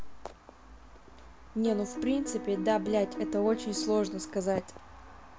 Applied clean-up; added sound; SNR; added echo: none; Piano; 6 dB; none.